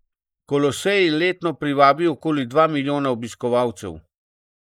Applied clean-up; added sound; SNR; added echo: neural mask model Resemble Enhance denoiser.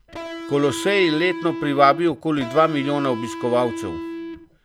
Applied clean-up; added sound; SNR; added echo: none; Electric guitar; 10 dB; none.